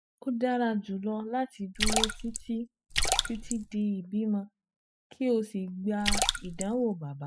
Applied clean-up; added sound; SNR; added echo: classical method spectral subtraction.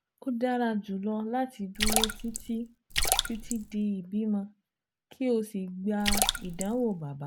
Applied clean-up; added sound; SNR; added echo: none; Splash, splatter; -1 dB; none.